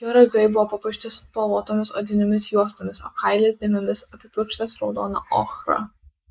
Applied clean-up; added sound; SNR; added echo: neural mask model Resemble Enhance denoiser.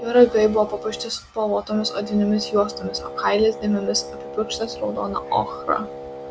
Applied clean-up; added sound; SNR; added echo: none; Wind instrument, woodwind instrument; 13 dB; none.